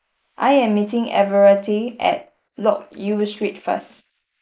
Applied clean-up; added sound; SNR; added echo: neural mask model Resemble Enhance denoiser.